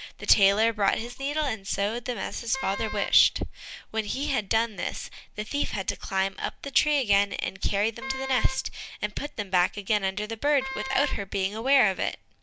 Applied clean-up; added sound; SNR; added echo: none; Wind instrument, woodwind instrument; 11 dB; none.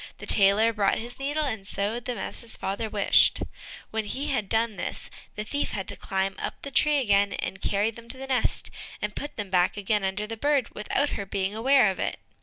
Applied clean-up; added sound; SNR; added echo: none; none; none; none.